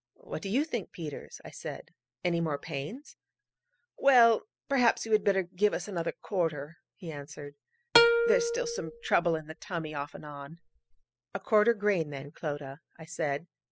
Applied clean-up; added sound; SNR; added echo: classical method spectral subtraction.